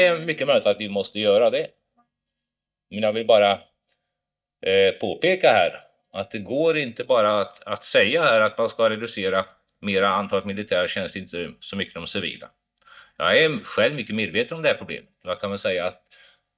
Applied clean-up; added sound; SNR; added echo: neural mask model DeepFilterNet 3.